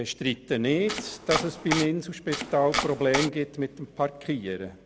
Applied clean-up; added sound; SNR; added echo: none; Domestic sounds, home sounds; 3 dB; none.